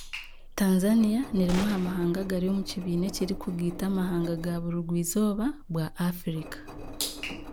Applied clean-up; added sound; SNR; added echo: none; Gunshot, gunfire + Engine; 12 dB; none.